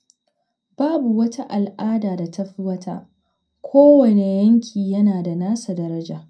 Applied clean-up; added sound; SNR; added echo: none; none; none; reverberation time 0.2 s.